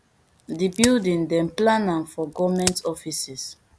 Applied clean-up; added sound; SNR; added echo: none; Crack; 11 dB; none.